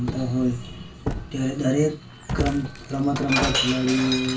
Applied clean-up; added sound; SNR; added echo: none; Shatter; 5 dB; reverberation time 0.2 s.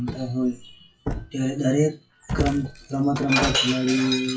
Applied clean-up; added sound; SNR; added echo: classical method WPE with log-MMSE.